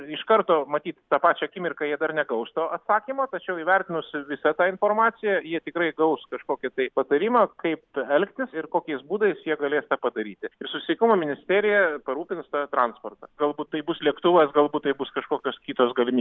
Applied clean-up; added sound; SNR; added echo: none; none; none; none.